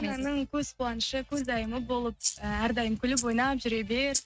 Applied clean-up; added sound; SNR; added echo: neural mask model RNNoise.